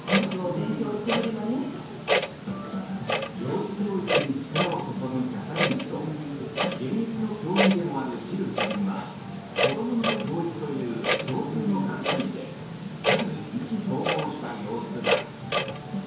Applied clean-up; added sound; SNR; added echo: none; Clock; 0 dB; reverberation time 1.0 s.